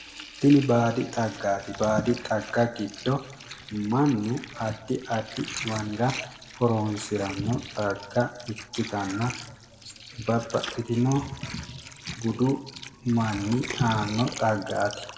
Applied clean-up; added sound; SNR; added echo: none; Water; 14 dB; reverberation time 1.4 s.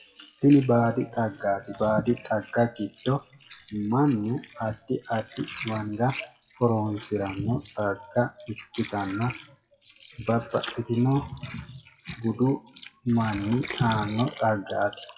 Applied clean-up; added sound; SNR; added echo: classical method WPE with log-MMSE.